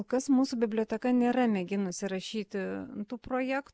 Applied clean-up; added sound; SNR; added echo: neural mask model DeepFilterNet 3.